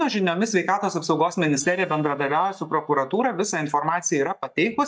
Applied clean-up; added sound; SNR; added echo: neural mask model DeepFilterNet 3.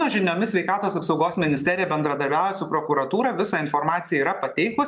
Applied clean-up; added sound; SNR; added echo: none; none; none; none.